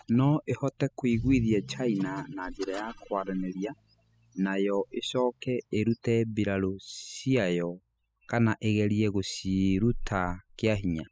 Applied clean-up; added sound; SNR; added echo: classical method spectral subtraction.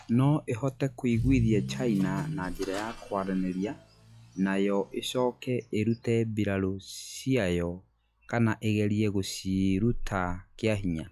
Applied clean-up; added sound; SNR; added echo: classical method log-MMSE.